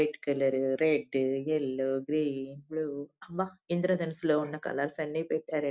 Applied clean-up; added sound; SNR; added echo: none; none; none; none.